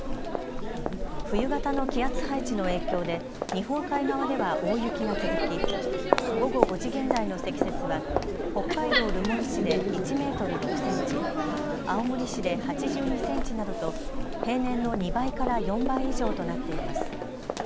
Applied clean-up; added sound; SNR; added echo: none; Crowd; -3 dB; none.